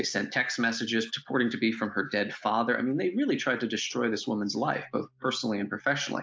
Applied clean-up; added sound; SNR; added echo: neural mask model Resemble Enhance denoiser.